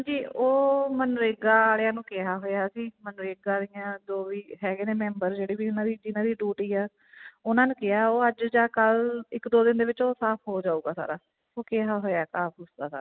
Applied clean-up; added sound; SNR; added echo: none; none; none; none.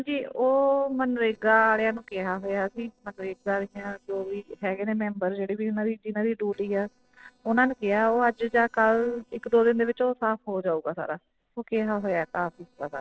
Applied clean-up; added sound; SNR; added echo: neural separator model SepFormer DNS4.